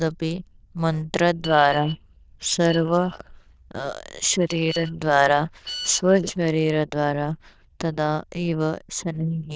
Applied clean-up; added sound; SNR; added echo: neural diffusion model UNIVERSE++.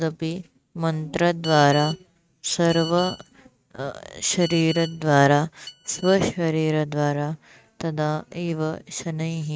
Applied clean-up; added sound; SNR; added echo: neural mask model RNNoise.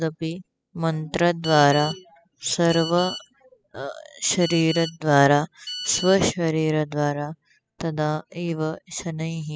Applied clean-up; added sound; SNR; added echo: classical method spectral subtraction.